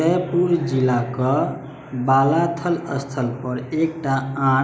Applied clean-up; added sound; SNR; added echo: none; none; none; none.